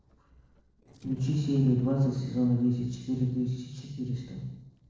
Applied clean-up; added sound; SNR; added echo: neural separator model SepFormer DNS4.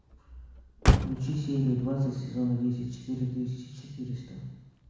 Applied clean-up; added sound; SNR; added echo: none; Motor vehicle (road); 1 dB; reverberation time 1.1 s.